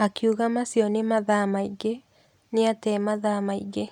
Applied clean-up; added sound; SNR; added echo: none; none; none; none.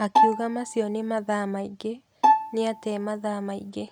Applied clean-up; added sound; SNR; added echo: none; Bowed string instrument; -3 dB; none.